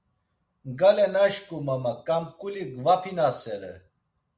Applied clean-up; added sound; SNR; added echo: none; none; none; none.